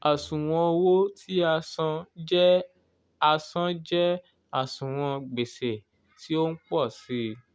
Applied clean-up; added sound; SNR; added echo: none; none; none; none.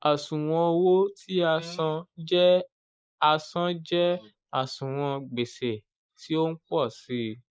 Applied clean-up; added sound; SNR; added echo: neural mask model Resemble Enhance denoiser.